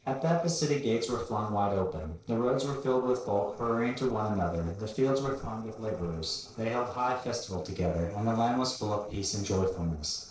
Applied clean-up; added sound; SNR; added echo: neural separator model SepFormer DNS4.